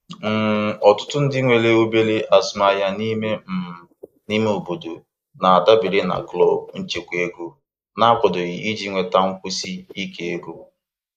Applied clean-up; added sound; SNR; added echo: neural mask model Resemble Enhance denoiser.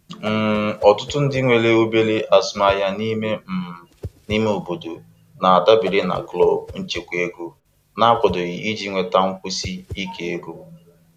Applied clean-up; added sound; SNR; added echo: none; Whoosh, swoosh, swish; 19 dB; none.